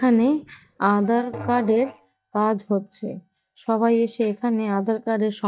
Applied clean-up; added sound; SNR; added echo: neural mask model DeepFilterNet 3.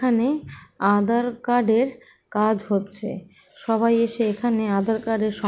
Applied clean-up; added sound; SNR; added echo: none; none; none; none.